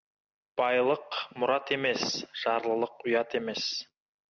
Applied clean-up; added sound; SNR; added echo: none; none; none; none.